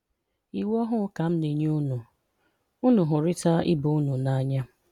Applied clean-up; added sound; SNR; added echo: none; none; none; none.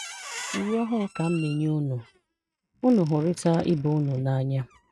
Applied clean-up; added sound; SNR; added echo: neural mask model RNNoise.